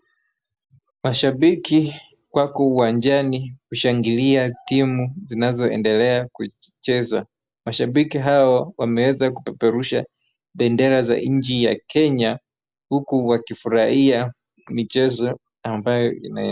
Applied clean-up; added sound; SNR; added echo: none; none; none; none.